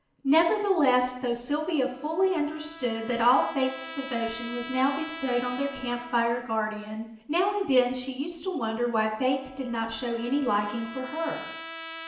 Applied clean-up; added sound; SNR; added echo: none; Trumpet; 16 dB; reverberation time 0.8 s.